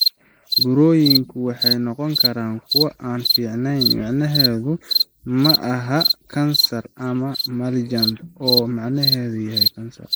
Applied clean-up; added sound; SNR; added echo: neural mask model Resemble Enhance denoiser.